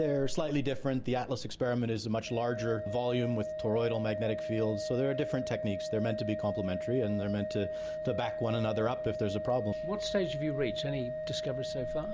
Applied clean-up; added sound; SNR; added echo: none; Organ; 5 dB; none.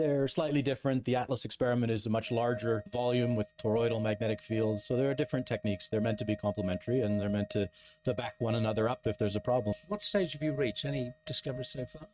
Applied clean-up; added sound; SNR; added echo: neural mask model RNNoise.